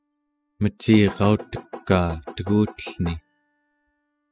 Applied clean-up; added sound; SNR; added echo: classical method spectral subtraction.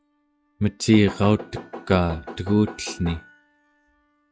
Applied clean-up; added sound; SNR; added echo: classical method log-MMSE.